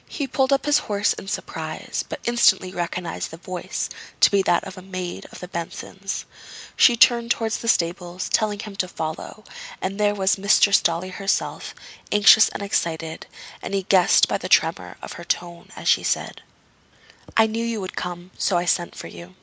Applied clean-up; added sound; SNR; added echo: none; none; none; none.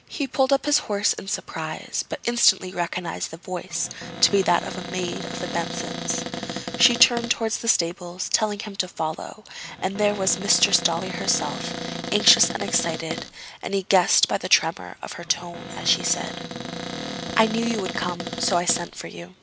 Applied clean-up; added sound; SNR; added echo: none; Cupboard open or close; 7 dB; none.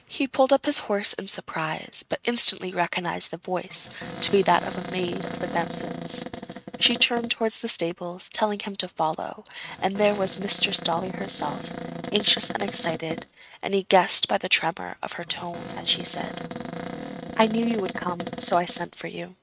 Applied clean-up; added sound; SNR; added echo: neural mask model RNNoise.